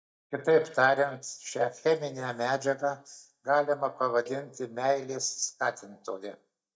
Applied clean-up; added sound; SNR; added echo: neural mask model DeepFilterNet 3.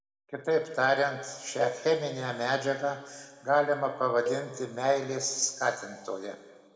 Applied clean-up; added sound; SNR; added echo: none; Cowbell; 12 dB; reverberation time 1.4 s.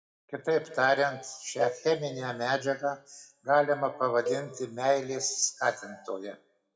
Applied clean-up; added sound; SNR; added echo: classical method WPE with log-MMSE.